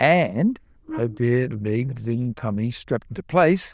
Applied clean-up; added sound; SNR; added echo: neural diffusion model UNIVERSE++.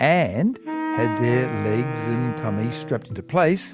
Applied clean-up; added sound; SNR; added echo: none; Wind instrument, woodwind instrument; 7 dB; none.